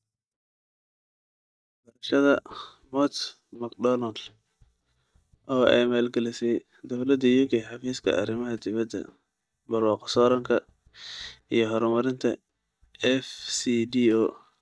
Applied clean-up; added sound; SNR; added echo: neural mask model DeepFilterNet 3.